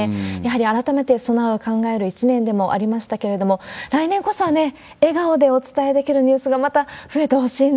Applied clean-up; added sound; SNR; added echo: none; none; none; none.